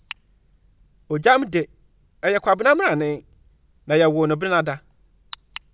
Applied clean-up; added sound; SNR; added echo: none; none; none; none.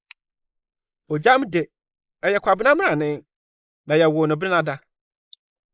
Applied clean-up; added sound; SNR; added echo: neural mask model Resemble Enhance denoiser.